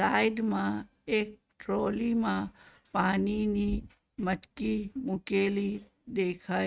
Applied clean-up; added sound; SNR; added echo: neural mask model RNNoise.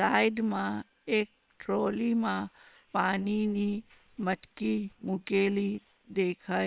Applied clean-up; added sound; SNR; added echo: neural separator model SepFormer WHAM!.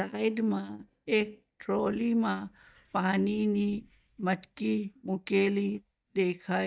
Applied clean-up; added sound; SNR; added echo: neural mask model DeepFilterNet 3.